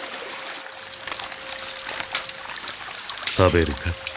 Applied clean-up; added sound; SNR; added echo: none; Wind instrument, woodwind instrument; 19 dB; none.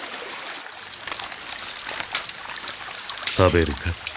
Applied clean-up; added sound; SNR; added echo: none; none; none; none.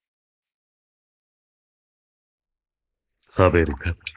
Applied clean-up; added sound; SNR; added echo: neural mask model Resemble Enhance denoiser.